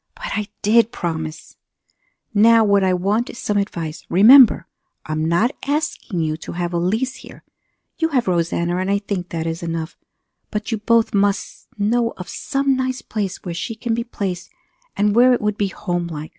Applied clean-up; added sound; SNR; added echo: none; none; none; none.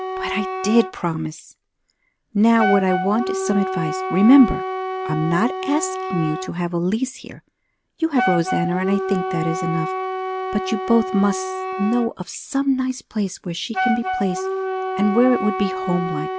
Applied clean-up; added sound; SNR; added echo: none; Wind instrument, woodwind instrument; 5 dB; none.